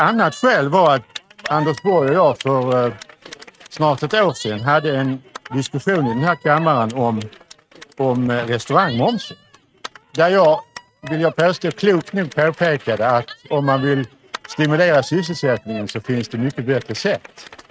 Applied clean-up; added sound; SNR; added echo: neural mask model RNNoise.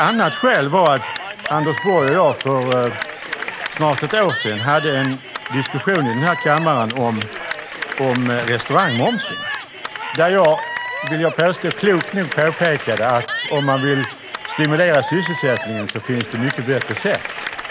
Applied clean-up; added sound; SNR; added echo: none; Cheering / Clapping; 8 dB; none.